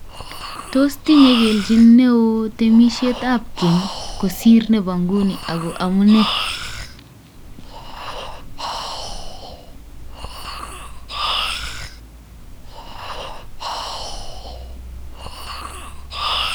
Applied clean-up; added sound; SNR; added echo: none; Breathing; 9 dB; none.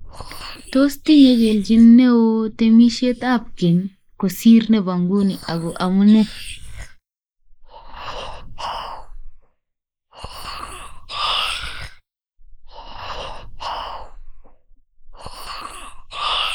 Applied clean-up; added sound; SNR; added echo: neural mask model Resemble Enhance denoiser.